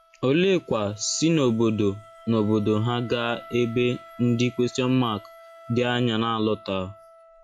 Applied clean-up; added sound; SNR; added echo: classical method log-MMSE.